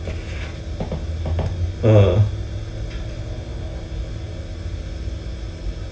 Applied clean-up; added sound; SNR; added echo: none; none; none; reverberation time 0.3 s.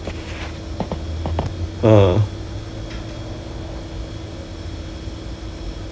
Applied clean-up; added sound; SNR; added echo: none; none; none; none.